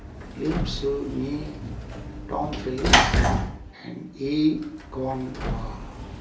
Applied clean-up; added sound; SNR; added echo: none; Sliding door / Slam; -3 dB; none.